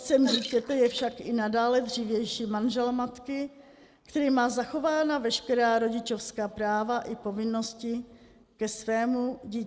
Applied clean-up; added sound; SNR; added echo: neural mask model Resemble Enhance denoiser.